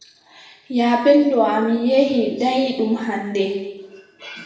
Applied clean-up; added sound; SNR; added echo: none; none; none; reverberation time 1.0 s.